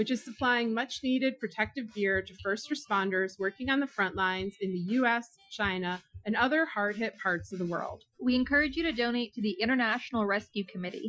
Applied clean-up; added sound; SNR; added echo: classical method Wiener filter.